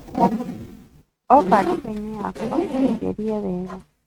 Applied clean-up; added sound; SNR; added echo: neural mask model RNNoise.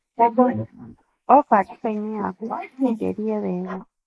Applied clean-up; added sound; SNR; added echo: neural mask model Resemble Enhance denoiser.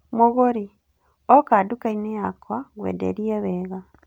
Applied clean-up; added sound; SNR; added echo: none; none; none; none.